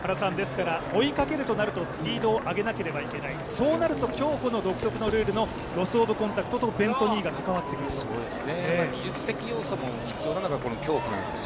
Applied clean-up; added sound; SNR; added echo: none; Tap; 19 dB; none.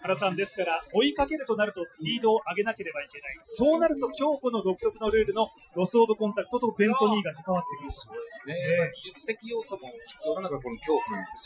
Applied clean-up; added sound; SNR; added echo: classical method Wiener filter.